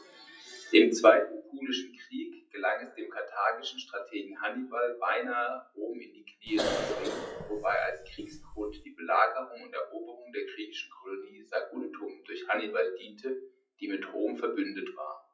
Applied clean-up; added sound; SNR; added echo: classical method WPE with log-MMSE.